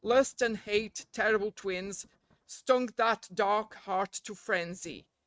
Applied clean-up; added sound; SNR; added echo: neural mask model RNNoise.